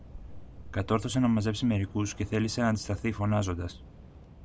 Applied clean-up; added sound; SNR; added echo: none; Subway, metro, underground / Train; 18 dB; none.